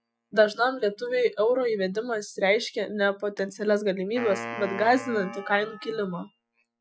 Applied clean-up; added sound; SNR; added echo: classical method Wiener filter.